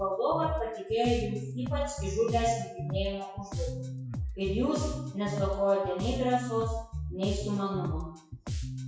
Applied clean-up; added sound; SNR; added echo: classical method WPE with log-MMSE.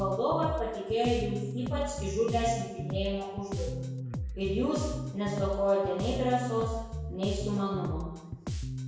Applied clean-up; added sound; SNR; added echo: none; Bass guitar; 4 dB; reverberation time 1.0 s.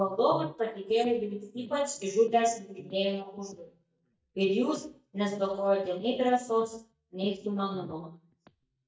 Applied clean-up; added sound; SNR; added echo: neural mask model DeepFilterNet 3.